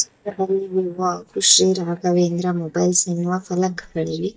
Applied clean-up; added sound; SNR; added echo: neural mask model DeepFilterNet 3.